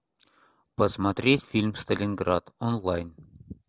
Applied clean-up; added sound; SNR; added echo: none; none; none; none.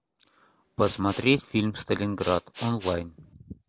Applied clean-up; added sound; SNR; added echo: none; Respiratory sounds; 14 dB; none.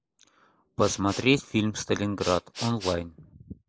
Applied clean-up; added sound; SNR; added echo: neural mask model Resemble Enhance denoiser.